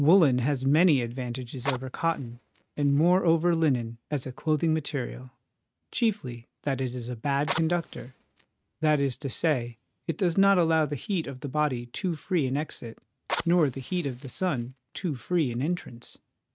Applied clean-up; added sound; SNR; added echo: neural mask model RNNoise.